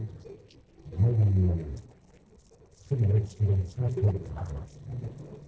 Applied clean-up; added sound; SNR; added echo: neural separator model SepFormer DNS4.